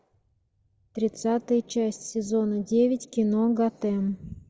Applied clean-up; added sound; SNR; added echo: none; none; none; none.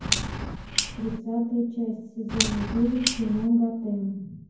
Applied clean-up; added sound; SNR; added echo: none; Clock; 4 dB; reverberation time 0.9 s.